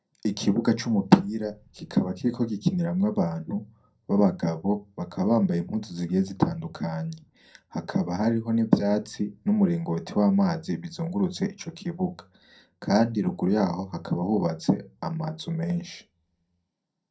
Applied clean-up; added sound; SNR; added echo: none; none; none; reverberation time 0.2 s.